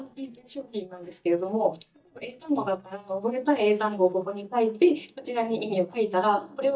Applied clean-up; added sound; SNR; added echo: neural mask model DeepFilterNet 3.